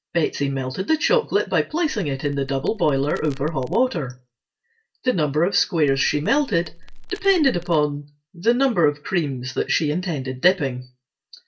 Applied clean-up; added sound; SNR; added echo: none; Crackle; 14 dB; reverberation time 0.2 s.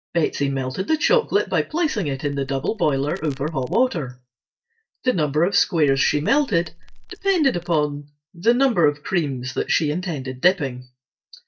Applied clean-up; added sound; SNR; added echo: neural mask model DeepFilterNet 3.